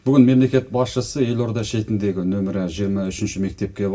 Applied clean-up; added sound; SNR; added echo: none; none; none; reverberation time 0.2 s.